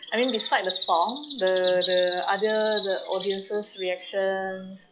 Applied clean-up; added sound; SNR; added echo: classical method log-MMSE.